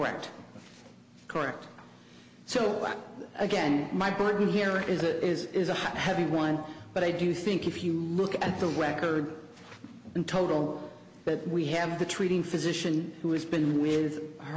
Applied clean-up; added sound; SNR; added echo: none; none; none; none.